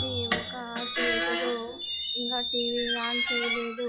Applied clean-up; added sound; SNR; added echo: classical method log-MMSE.